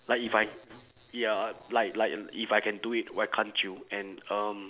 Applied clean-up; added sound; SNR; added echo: none; none; none; none.